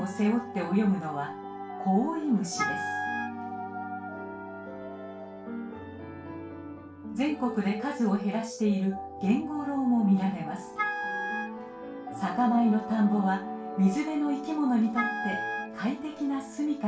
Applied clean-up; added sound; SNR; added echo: none; Wind instrument, woodwind instrument; 5 dB; reverberation time 0.3 s.